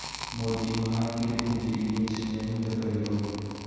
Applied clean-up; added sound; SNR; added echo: none; Crackle; 12 dB; reverberation time 2.1 s.